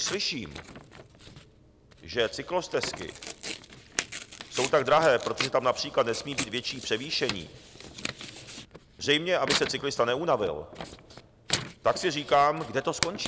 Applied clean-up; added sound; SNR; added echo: none; Tearing; 9 dB; none.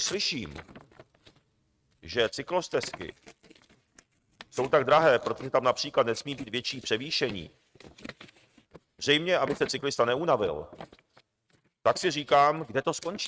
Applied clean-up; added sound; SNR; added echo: neural mask model RNNoise.